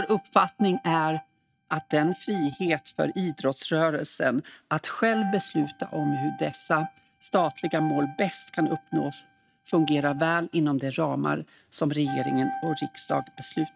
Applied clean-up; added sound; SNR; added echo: neural mask model RNNoise.